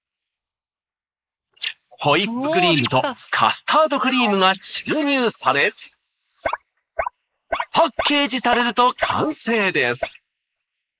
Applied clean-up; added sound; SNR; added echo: neural mask model Resemble Enhance denoiser.